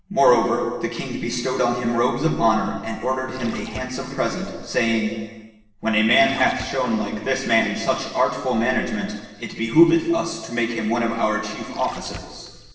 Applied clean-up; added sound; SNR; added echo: none; Splash, splatter; 16 dB; reverberation time 1.3 s.